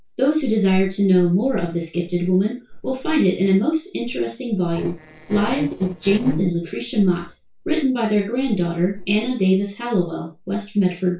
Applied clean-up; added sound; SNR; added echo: neural separator model SepFormer DNS4.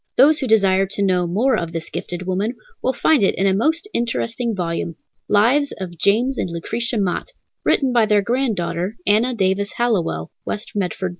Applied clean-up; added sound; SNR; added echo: none; none; none; none.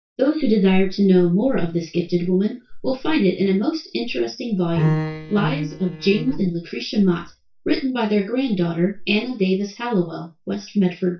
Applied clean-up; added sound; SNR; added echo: neural mask model DeepFilterNet 3.